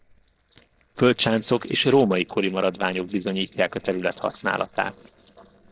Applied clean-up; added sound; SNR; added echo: neural separator model SepFormer DNS4.